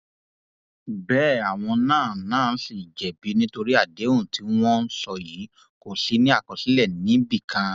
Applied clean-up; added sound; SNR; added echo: none; none; none; none.